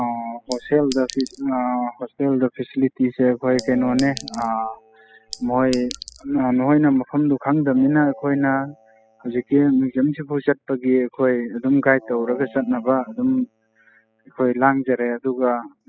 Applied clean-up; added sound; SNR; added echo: classical method spectral subtraction.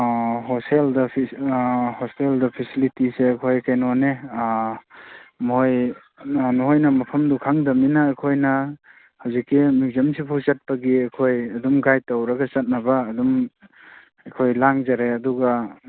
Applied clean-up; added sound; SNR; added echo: none; none; none; none.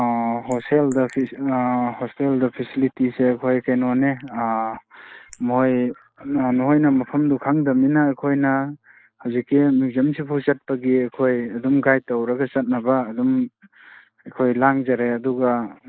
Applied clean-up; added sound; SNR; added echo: neural mask model Resemble Enhance denoiser.